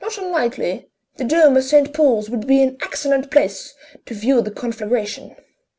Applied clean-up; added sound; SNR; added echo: none; none; none; none.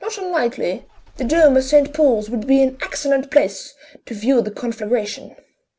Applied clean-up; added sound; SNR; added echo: none; Engine starting / Car; 19 dB; none.